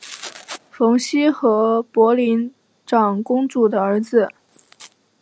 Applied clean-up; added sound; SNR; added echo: none; none; none; none.